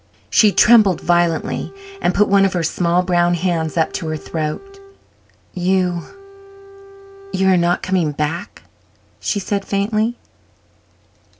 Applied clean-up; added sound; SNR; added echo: none; Bowed string instrument; 20 dB; none.